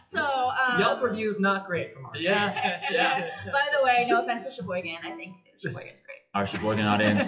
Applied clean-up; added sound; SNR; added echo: classical method WPE with log-MMSE.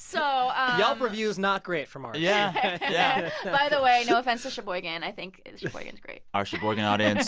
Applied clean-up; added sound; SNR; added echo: none; none; none; none.